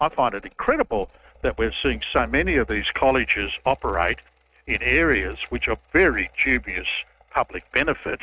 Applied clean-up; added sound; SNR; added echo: neural mask model RNNoise.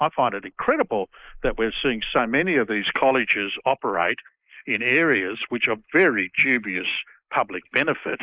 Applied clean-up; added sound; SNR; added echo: neural mask model Resemble Enhance denoiser.